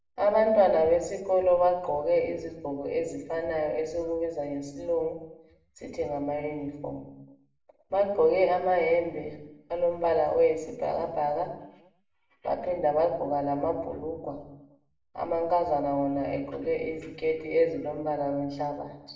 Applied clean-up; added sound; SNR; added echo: none; none; none; reverberation time 0.7 s.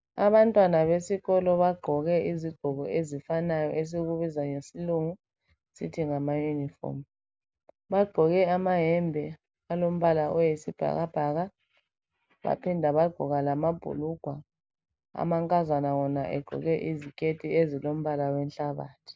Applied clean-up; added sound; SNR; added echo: none; none; none; none.